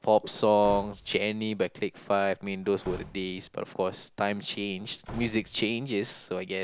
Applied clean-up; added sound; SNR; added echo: none; Slam / Wood; 19 dB; none.